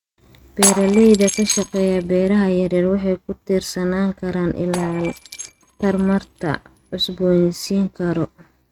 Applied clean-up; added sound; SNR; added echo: neural mask model RNNoise.